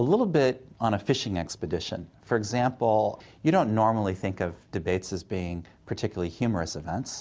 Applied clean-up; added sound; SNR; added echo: none; none; none; none.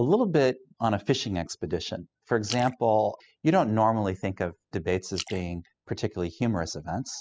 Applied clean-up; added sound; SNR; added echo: classical method spectral subtraction.